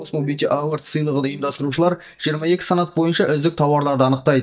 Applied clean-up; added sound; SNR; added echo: neural mask model DeepFilterNet 3.